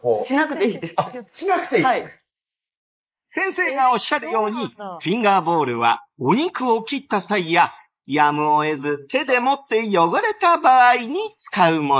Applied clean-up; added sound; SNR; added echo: neural mask model Resemble Enhance denoiser.